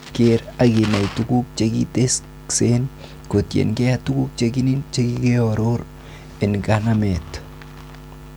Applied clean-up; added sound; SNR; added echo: none; none; none; none.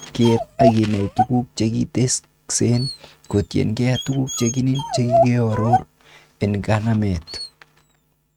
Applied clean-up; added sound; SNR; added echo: neural mask model RNNoise.